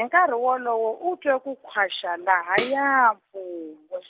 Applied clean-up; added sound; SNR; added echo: none; Tambourine; 12 dB; none.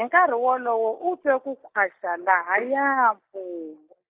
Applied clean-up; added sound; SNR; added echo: neural mask model DeepFilterNet 3.